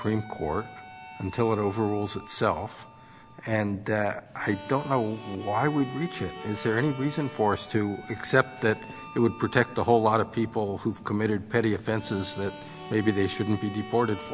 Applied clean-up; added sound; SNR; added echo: none; Harmonica; 16 dB; none.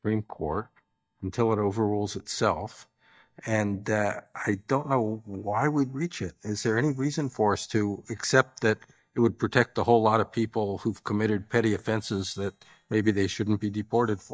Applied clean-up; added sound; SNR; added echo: neural mask model DeepFilterNet 3.